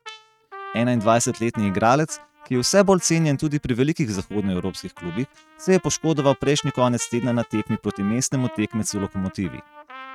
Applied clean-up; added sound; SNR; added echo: neural mask model RNNoise.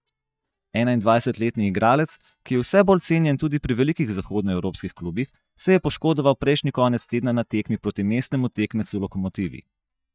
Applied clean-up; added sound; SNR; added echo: neural mask model DeepFilterNet 3.